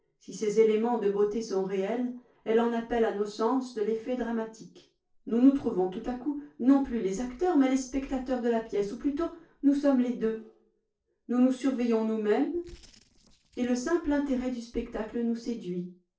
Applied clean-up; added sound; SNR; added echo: neural separator model SepFormer DNS4.